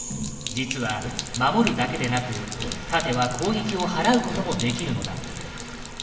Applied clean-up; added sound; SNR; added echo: none; Sink (filling or washing); 10 dB; reverberation time 2.0 s.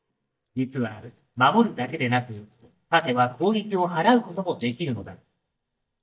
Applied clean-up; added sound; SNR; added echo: neural mask model DeepFilterNet 3.